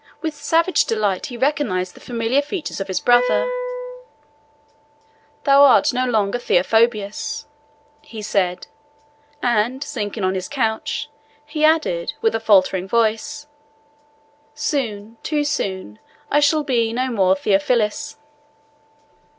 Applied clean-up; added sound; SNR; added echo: none; Wind instrument, woodwind instrument; 4 dB; none.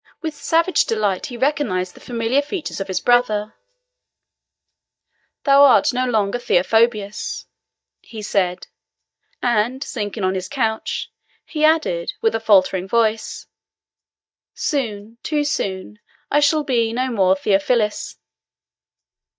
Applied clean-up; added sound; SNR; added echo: neural mask model DeepFilterNet 3.